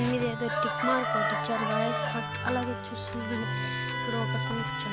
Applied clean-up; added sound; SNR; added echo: none; Musical instrument; 2 dB; none.